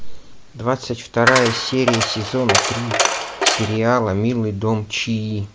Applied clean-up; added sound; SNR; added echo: none; Coin (dropping); 0 dB; none.